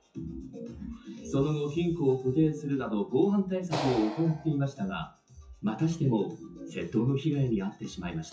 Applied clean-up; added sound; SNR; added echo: classical method WPE with log-MMSE.